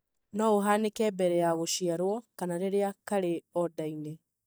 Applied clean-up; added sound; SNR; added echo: neural mask model DeepFilterNet 3.